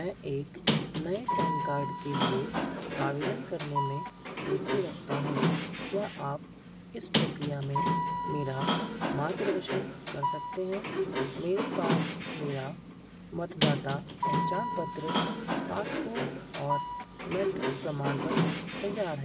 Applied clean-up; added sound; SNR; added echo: none; Sliding door; -3 dB; none.